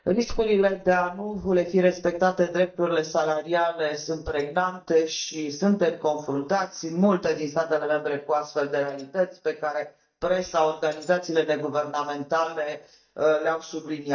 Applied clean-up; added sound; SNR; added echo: neural mask model DeepFilterNet 3.